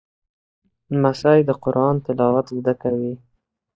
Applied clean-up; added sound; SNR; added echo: neural mask model DeepFilterNet 3.